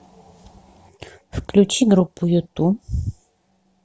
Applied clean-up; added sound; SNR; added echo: none; none; none; none.